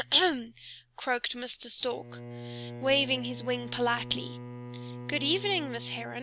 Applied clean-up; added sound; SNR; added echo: none; Bowed string instrument; 11 dB; none.